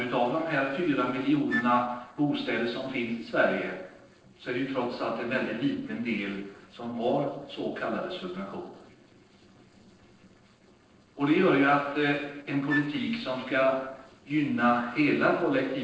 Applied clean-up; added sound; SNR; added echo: neural separator model SepFormer DNS4.